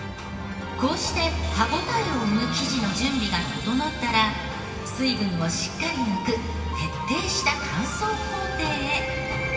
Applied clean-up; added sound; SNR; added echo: none; Chatter / Car passing by / Motorcycle / Traffic noise, roadway noise / Accelerating, revving, vroom; 16 dB; reverberation time 2.4 s.